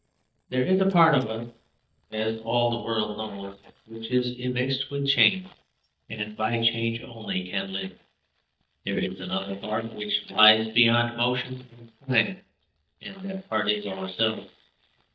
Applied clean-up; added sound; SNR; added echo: neural mask model DeepFilterNet 3.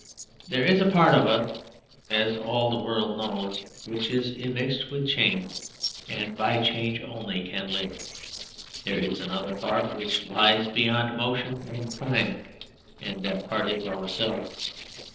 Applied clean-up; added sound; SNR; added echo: neural separator model SepFormer DNS4.